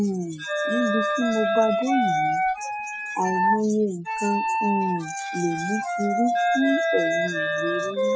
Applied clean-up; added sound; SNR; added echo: classical method Wiener filter.